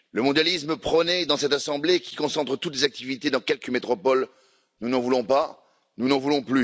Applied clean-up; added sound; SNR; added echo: none; none; none; none.